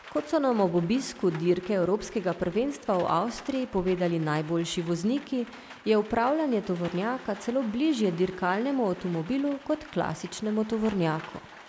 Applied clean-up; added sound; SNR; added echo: none; Rain; 20 dB; none.